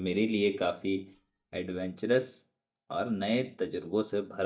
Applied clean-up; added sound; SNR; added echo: neural mask model DeepFilterNet 3.